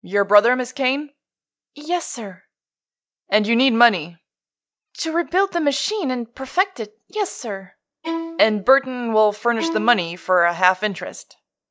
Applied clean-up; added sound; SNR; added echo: neural mask model DeepFilterNet 3.